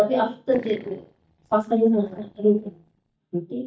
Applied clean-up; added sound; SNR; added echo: neural mask model DeepFilterNet 3.